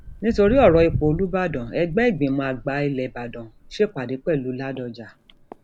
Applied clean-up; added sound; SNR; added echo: none; Walk, footsteps; 12 dB; none.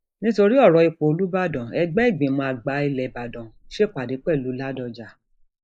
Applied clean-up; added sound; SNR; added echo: neural mask model Resemble Enhance denoiser.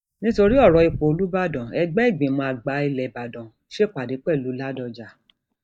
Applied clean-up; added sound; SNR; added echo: neural mask model DeepFilterNet 3.